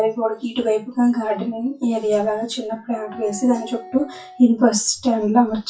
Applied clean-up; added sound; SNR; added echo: classical method WPE with log-MMSE.